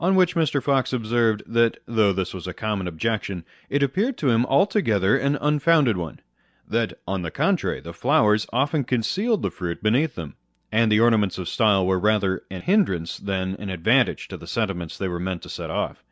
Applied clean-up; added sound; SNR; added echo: none; none; none; none.